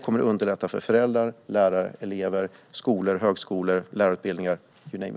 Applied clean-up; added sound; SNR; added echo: none; none; none; none.